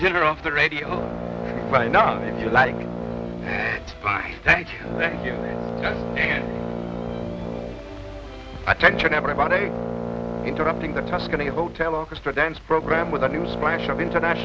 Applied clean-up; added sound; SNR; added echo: none; Brass instrument; 6 dB; none.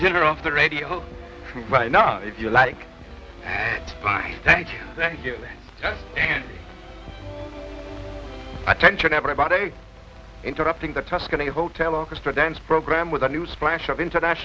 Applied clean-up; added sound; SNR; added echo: none; none; none; none.